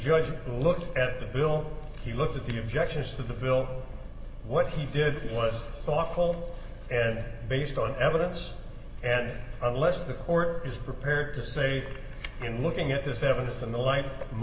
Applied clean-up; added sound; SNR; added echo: none; none; none; reverberation time 0.6 s.